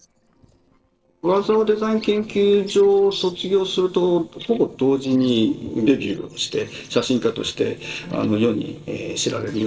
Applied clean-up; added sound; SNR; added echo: neural separator model SepFormer DNS4.